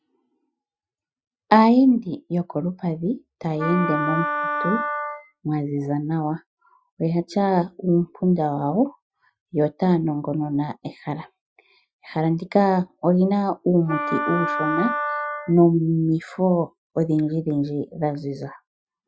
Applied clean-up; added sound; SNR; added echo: classical method Wiener filter.